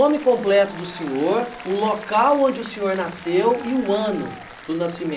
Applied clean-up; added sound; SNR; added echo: none; Applause; 17 dB; none.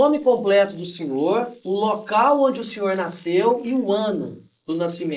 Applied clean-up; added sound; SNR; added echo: neural mask model Resemble Enhance denoiser.